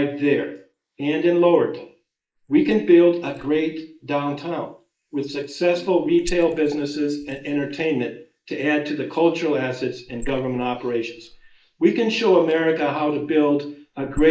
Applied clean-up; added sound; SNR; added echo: neural mask model Resemble Enhance denoiser.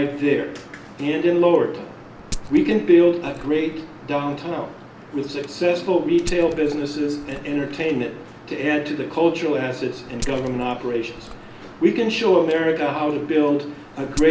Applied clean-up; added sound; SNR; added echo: none; Glass; 16 dB; none.